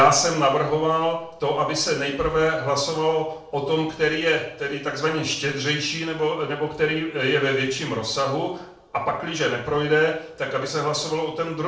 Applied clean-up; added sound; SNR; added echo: none; none; none; reverberation time 0.5 s.